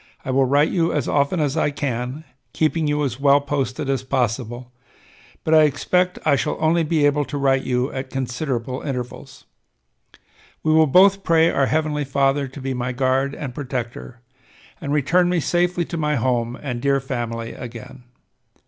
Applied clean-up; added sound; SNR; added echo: none; none; none; none.